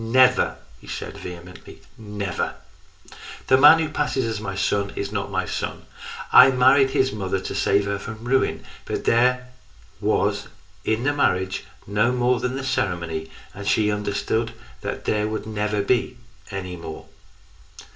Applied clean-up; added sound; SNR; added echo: none; none; none; reverberation time 0.2 s.